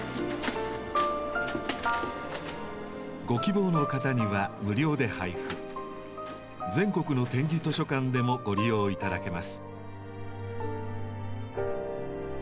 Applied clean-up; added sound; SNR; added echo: none; none; none; none.